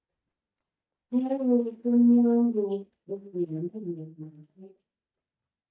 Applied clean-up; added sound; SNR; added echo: neural mask model DeepFilterNet 3.